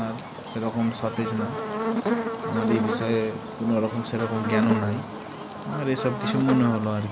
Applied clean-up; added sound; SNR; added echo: none; Buzz; 3 dB; none.